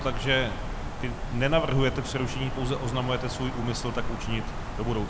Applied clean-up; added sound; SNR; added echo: none; Wind; 3 dB; none.